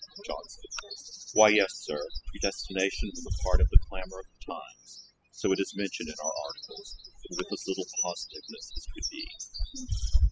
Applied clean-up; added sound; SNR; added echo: classical method spectral subtraction.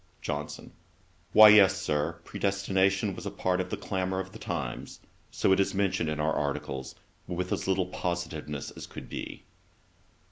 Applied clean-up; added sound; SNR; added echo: none; none; none; none.